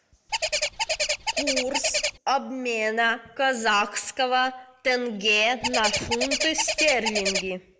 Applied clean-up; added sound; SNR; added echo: none; Bird; 1 dB; none.